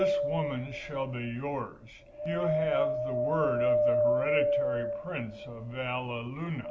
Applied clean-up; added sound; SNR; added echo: none; Wind; -3 dB; none.